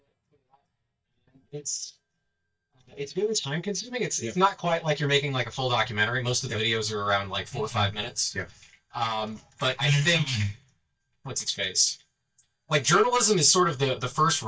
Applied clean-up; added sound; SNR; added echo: neural mask model DeepFilterNet 3.